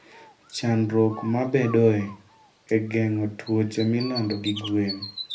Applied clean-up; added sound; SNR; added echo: none; Bird; 16 dB; reverberation time 0.3 s.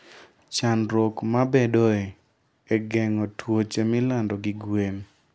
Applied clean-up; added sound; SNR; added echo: none; none; none; none.